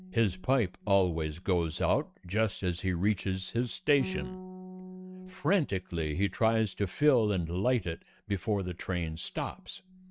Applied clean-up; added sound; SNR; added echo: neural mask model RNNoise.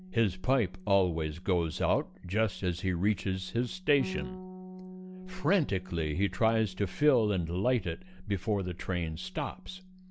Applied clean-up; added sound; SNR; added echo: none; Bass guitar; 17 dB; none.